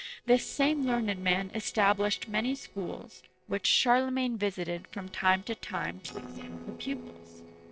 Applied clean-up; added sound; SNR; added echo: neural separator model SepFormer DNS4.